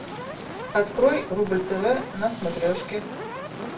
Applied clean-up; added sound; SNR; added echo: none; Fire; 9 dB; reverberation time 0.3 s.